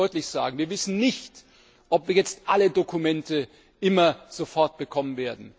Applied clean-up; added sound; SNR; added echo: none; none; none; none.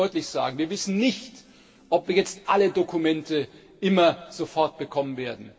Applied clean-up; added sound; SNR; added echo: none; none; none; reverberation time 2.7 s.